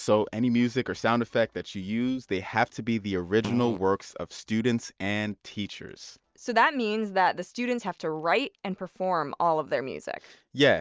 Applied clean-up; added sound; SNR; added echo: neural mask model RNNoise.